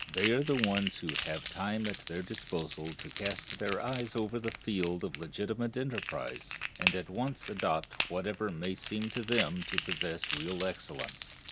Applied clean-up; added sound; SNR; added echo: none; Crackle; -1 dB; none.